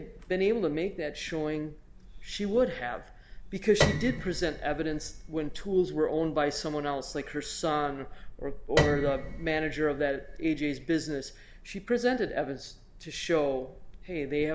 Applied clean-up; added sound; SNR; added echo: none; Piano; 2 dB; none.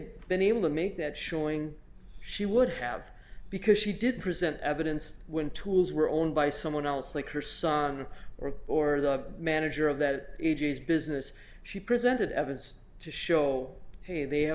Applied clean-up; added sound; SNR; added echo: none; none; none; none.